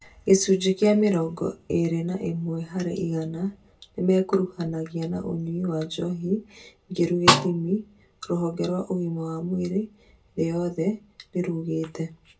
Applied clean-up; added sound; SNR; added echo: none; Snare drum; -3 dB; reverberation time 0.2 s.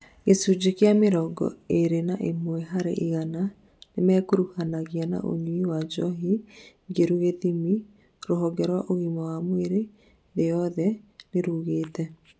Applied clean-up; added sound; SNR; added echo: none; none; none; none.